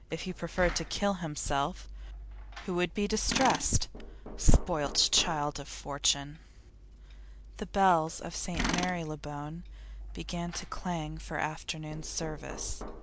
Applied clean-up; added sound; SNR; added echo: none; Tools + Knock; 10 dB; none.